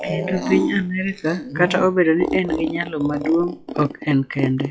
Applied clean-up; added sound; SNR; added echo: classical method log-MMSE.